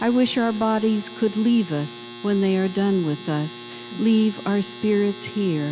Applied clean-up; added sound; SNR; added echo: none; Domestic sounds, home sounds; 13 dB; none.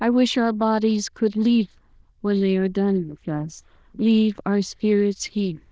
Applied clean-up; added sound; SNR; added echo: neural diffusion model UNIVERSE++.